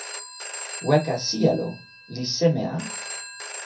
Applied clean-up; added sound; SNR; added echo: none; Telephone; 11 dB; reverberation time 0.3 s.